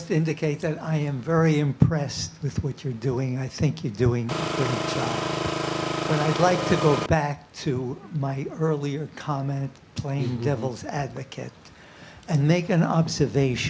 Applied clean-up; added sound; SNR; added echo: none; Engine; 2 dB; none.